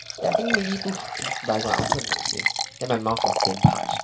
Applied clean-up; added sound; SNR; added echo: none; Liquid; 0 dB; reverberation time 0.2 s.